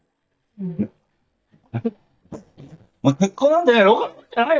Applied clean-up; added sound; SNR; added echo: neural mask model DeepFilterNet 3.